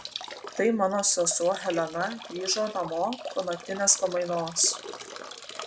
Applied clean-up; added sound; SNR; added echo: none; Drip / Trickle, dribble / Bathtub (filling or washing); 13 dB; none.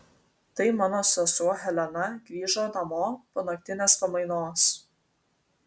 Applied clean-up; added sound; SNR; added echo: none; none; none; none.